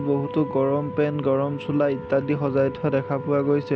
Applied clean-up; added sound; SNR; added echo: none; Wind instrument, woodwind instrument; 13 dB; none.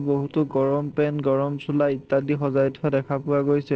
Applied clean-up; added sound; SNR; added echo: neural separator model SepFormer DNS4.